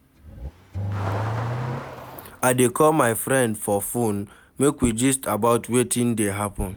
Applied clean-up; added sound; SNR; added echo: none; Accelerating, revving, vroom / Car; 10 dB; none.